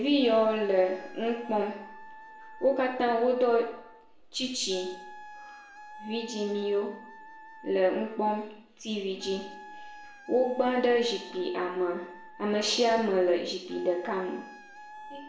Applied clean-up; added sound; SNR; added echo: none; Wind instrument, woodwind instrument; 19 dB; reverberation time 0.6 s.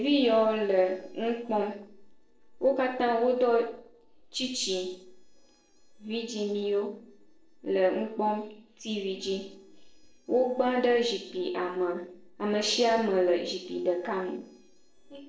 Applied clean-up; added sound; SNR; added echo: neural separator model SepFormer DNS4.